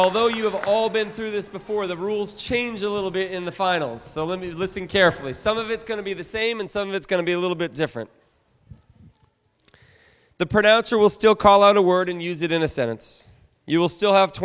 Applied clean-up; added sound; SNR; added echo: none; none; none; none.